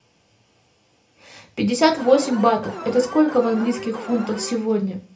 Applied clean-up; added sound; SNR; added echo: none; Alarm; 12 dB; reverberation time 0.3 s.